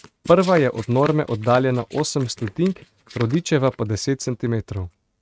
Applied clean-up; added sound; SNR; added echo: neural mask model RNNoise.